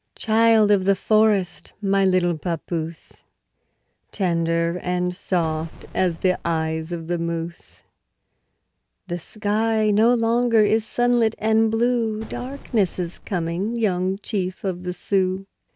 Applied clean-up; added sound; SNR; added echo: none; Boom; 18 dB; none.